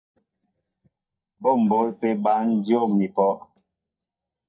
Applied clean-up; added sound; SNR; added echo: neural mask model DeepFilterNet 3.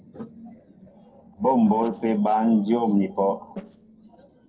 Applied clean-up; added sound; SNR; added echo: neural separator model SepFormer DNS4.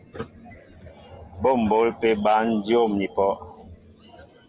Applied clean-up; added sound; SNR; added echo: none; none; none; none.